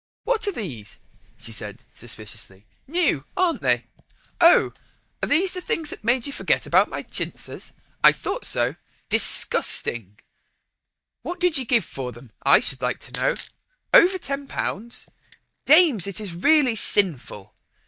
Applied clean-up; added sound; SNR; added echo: neural mask model DeepFilterNet 3.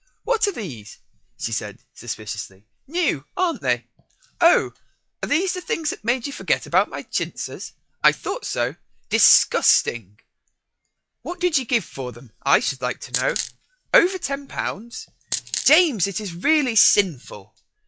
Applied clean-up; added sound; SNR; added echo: classical method log-MMSE.